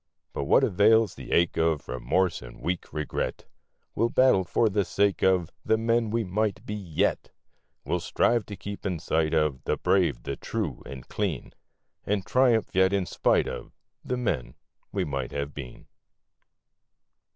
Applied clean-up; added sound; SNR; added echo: none; none; none; none.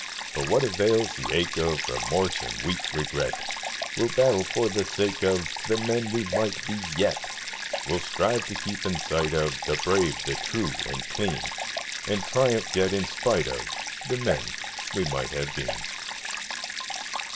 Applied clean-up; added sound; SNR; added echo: none; Stream; 5 dB; reverberation time 0.2 s.